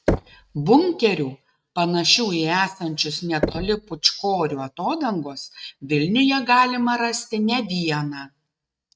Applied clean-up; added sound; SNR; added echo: neural mask model RNNoise.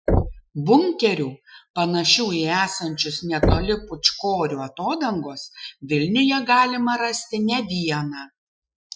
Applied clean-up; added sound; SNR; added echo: classical method Wiener filter.